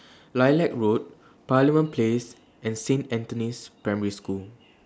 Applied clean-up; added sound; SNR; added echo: none; none; none; none.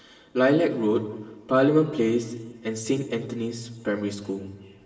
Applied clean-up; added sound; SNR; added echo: none; none; none; reverberation time 1.3 s.